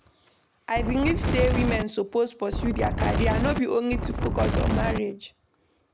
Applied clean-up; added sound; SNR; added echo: none; Wind; -2 dB; none.